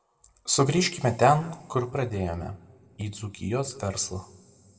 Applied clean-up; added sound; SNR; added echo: none; none; none; reverberation time 1.7 s.